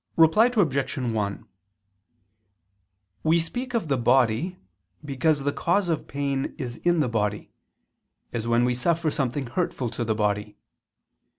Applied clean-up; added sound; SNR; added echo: none; none; none; none.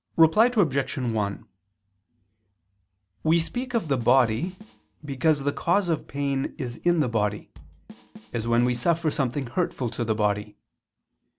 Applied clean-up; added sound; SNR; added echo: none; Drum kit; 20 dB; none.